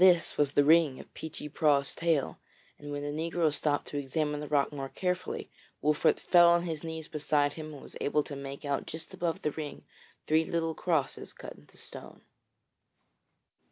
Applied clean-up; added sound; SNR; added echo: none; none; none; none.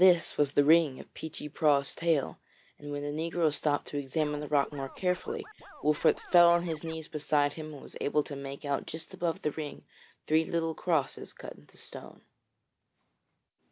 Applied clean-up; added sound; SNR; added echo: none; Scratching (performance technique); 20 dB; none.